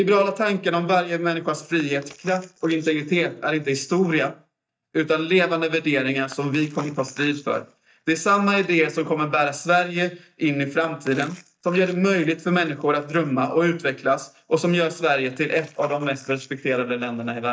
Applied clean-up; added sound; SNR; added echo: neural mask model DeepFilterNet 3.